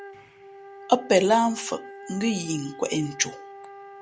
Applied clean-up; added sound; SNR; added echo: none; Wind instrument, woodwind instrument; 17 dB; none.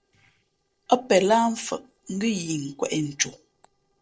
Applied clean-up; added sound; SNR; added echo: neural separator model SepFormer DNS4.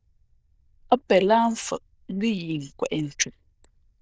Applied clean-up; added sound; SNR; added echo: neural diffusion model UNIVERSE++.